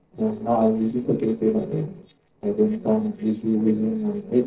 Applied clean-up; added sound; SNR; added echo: neural separator model SepFormer DNS4.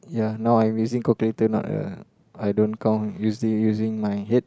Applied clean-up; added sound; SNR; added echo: none; none; none; none.